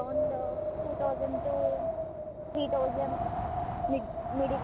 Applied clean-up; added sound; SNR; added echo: none; Wind; -2 dB; none.